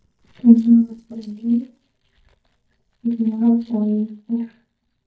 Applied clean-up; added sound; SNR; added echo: neural mask model DeepFilterNet 3.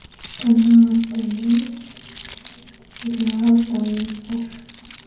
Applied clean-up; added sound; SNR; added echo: none; Keys jangling; 14 dB; reverberation time 0.9 s.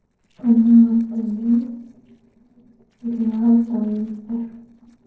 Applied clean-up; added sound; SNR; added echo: neural separator model SepFormer DNS4.